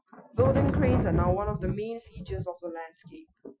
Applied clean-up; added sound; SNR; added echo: classical method Wiener filter.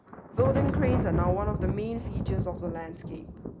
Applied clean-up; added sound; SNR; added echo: none; Thunder; -2 dB; none.